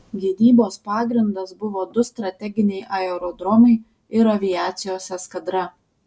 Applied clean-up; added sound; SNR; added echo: none; none; none; none.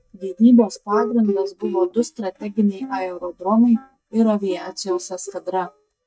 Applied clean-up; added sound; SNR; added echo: neural mask model DeepFilterNet 3.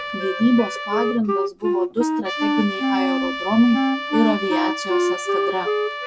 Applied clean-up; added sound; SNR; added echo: none; Trumpet + Wind instrument, woodwind instrument; 0 dB; none.